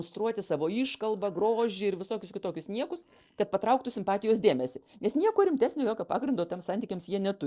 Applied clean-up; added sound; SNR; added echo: neural separator model SepFormer DNS4.